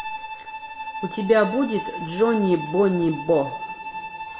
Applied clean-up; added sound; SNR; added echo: none; Bowed string instrument; 10 dB; reverberation time 1.0 s.